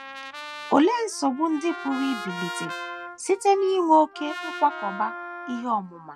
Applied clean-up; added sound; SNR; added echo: none; Wind instrument, woodwind instrument + Trumpet; 12 dB; none.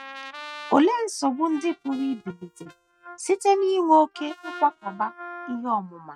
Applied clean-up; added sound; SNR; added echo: neural mask model RNNoise.